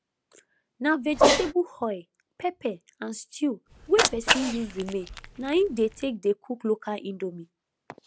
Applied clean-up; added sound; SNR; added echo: none; Cat; 2 dB; none.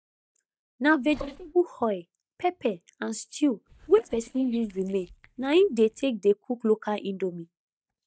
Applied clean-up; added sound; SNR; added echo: neural mask model DeepFilterNet 3.